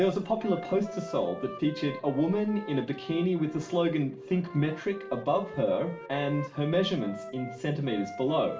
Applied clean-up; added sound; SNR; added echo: none; Wind instrument, woodwind instrument; 14 dB; reverberation time 0.4 s.